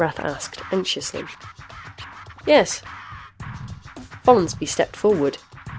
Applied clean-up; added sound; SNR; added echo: none; Scratching (performance technique); 15 dB; none.